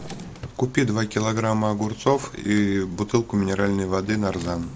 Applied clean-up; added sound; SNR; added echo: none; Drawer open or close; 19 dB; none.